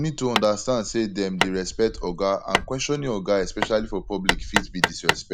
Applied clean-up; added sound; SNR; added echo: none; Hammer; 3 dB; none.